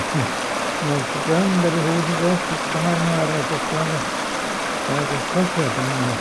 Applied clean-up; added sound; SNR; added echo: none; Stream; 1 dB; none.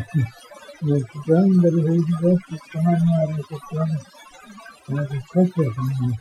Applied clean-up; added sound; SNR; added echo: classical method Wiener filter.